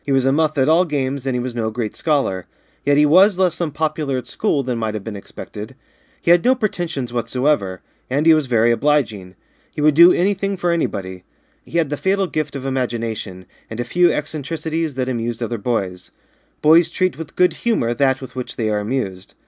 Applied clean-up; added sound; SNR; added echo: none; none; none; none.